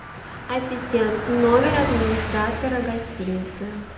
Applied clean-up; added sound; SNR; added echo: none; Car passing by; 6 dB; reverberation time 0.8 s.